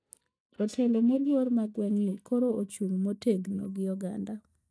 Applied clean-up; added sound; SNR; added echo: neural mask model DeepFilterNet 3.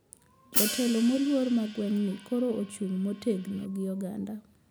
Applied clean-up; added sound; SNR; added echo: none; Hi-hat; 7 dB; none.